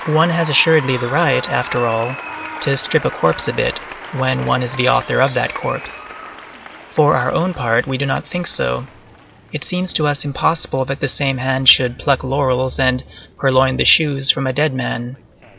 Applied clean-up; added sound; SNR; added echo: none; Applause; 14 dB; none.